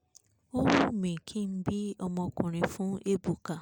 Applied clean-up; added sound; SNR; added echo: none; none; none; none.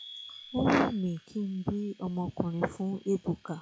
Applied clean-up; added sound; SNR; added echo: classical method log-MMSE.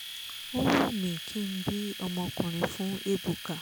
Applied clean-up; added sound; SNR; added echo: none; Domestic sounds, home sounds; 9 dB; none.